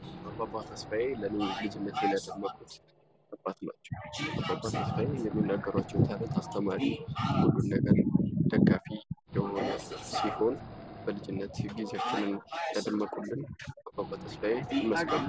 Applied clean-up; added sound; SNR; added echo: none; Wild animals; 16 dB; none.